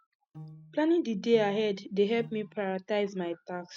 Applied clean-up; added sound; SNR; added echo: neural mask model RNNoise.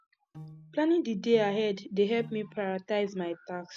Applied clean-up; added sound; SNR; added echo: none; Piano; 19 dB; none.